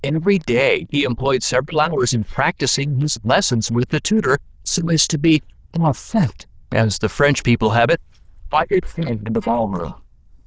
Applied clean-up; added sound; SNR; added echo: neural diffusion model UNIVERSE++.